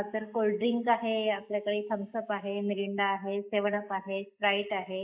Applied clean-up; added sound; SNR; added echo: neural mask model Resemble Enhance denoiser.